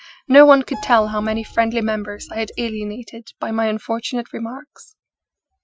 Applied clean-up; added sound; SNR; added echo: classical method Wiener filter.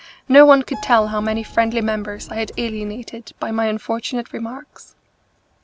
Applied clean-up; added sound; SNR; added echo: none; Keyboard (musical); 17 dB; none.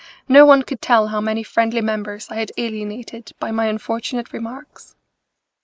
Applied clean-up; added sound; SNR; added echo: neural mask model Resemble Enhance denoiser.